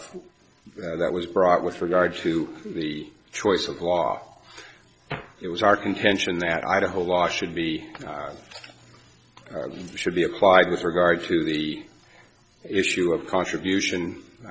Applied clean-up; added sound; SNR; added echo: neural separator model SepFormer DNS4.